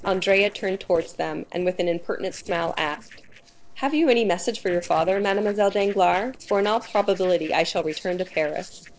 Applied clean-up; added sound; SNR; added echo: neural separator model SepFormer DNS4.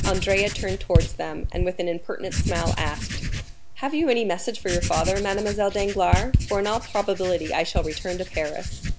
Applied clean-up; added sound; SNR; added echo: none; Writing; 1 dB; none.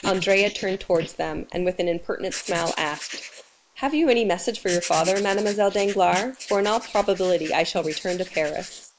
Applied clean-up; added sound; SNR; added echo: neural mask model Resemble Enhance denoiser.